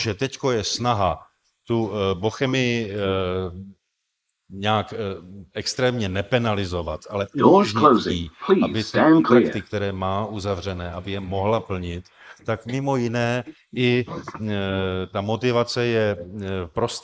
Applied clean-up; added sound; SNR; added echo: neural mask model Resemble Enhance denoiser.